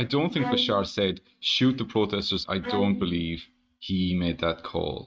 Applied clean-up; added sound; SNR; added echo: neural mask model RNNoise.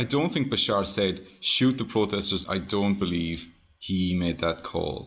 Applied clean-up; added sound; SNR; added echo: none; none; none; none.